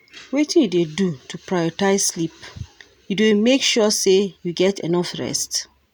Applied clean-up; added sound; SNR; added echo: none; none; none; none.